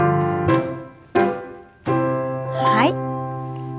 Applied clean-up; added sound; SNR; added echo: none; none; none; none.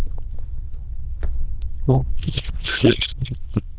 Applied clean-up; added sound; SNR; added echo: neural diffusion model UNIVERSE++.